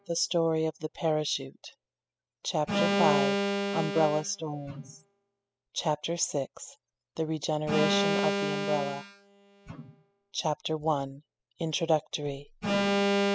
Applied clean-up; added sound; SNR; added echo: classical method spectral subtraction.